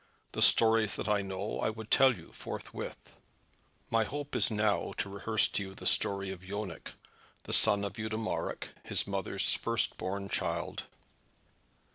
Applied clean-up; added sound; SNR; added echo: none; none; none; none.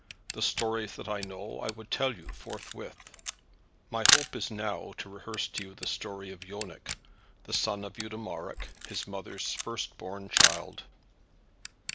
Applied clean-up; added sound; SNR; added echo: none; Camera; -2 dB; none.